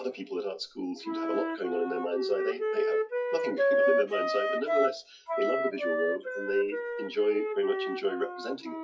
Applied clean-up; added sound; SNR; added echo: classical method WPE with log-MMSE.